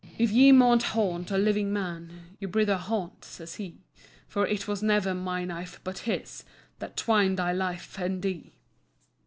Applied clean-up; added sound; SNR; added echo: none; Strum; 18 dB; none.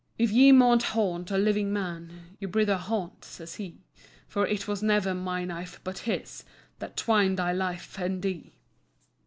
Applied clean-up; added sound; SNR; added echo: none; none; none; none.